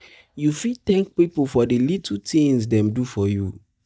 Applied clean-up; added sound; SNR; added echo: neural mask model DeepFilterNet 3.